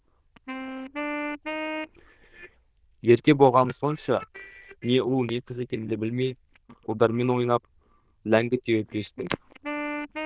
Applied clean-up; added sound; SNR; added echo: neural diffusion model UNIVERSE++.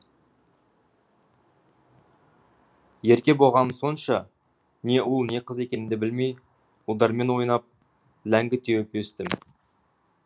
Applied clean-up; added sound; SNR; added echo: none; none; none; none.